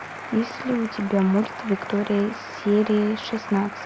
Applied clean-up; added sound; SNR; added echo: none; Applause; 12 dB; none.